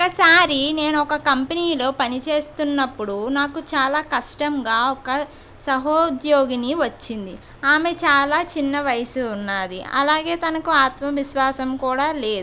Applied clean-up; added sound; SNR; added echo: none; none; none; none.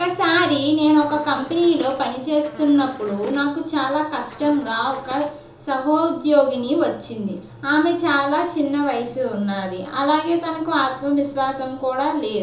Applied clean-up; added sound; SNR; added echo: none; Buzz; 19 dB; reverberation time 1.2 s.